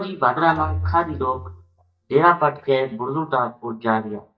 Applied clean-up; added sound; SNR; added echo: neural mask model DeepFilterNet 3.